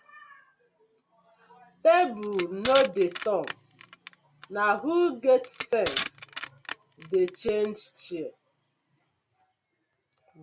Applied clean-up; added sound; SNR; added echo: none; Crushing; 9 dB; none.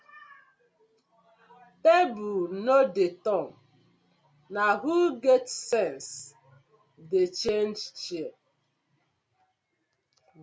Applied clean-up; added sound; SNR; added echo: none; none; none; none.